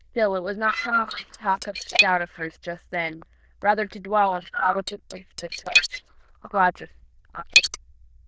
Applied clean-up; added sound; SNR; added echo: neural diffusion model UNIVERSE++.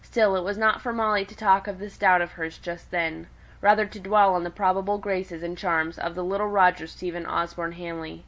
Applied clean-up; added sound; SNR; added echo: none; none; none; none.